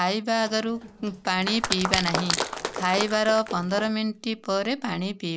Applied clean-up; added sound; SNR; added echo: none; Crushing + Applause; 6 dB; none.